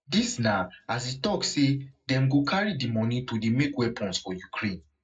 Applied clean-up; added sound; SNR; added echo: none; none; none; reverberation time 0.3 s.